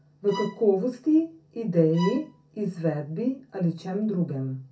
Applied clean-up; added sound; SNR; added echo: none; Bowed string instrument; 14 dB; reverberation time 0.3 s.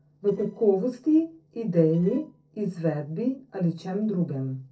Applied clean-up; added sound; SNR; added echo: neural separator model SepFormer DNS4.